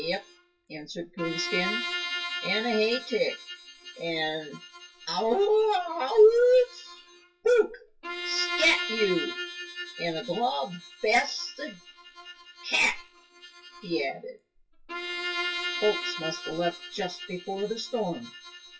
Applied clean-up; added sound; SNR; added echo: classical method WPE with log-MMSE.